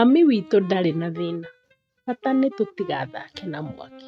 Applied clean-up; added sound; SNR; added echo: neural mask model RNNoise.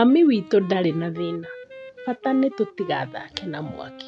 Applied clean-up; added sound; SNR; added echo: none; Wind instrument, woodwind instrument; 17 dB; none.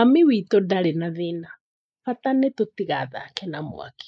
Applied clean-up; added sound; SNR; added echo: neural mask model Resemble Enhance denoiser.